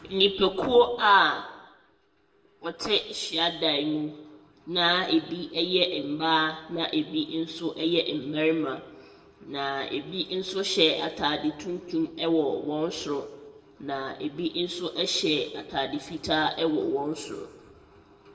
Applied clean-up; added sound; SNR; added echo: none; none; none; reverberation time 0.8 s.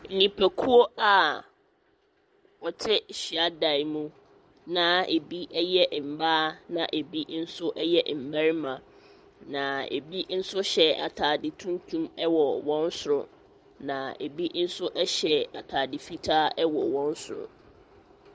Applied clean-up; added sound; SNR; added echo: none; none; none; none.